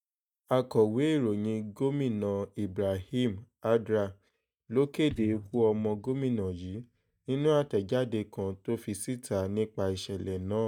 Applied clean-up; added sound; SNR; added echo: neural mask model DeepFilterNet 3.